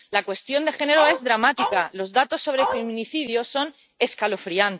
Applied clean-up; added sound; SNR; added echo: neural mask model RNNoise.